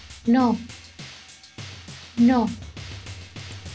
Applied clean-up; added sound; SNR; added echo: none; Drum; 14 dB; none.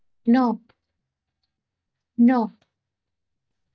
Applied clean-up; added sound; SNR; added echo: neural mask model DeepFilterNet 3.